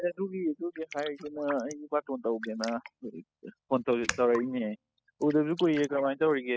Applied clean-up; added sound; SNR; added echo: classical method spectral subtraction.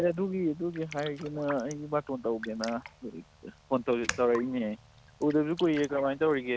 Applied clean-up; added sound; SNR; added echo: none; Raindrop; 15 dB; none.